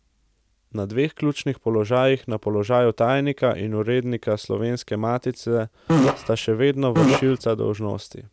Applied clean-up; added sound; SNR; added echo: none; Fart; -2 dB; none.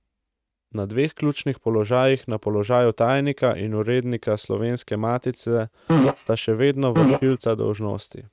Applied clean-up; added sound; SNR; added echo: neural mask model RNNoise.